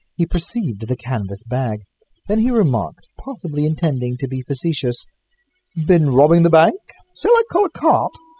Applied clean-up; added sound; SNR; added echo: classical method spectral subtraction.